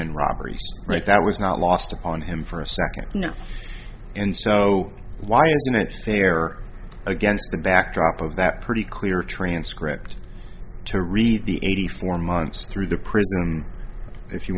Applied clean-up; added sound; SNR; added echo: none; none; none; none.